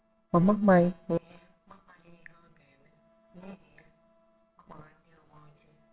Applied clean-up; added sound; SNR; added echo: neural separator model SepFormer WHAMR!.